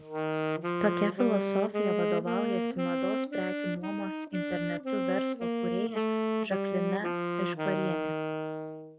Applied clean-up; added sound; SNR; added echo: none; Wind instrument, woodwind instrument; -3 dB; none.